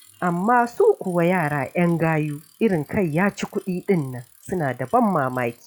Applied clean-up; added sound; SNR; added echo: classical method log-MMSE.